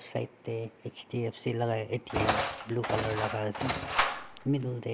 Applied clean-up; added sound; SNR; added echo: none; Engine; -1 dB; none.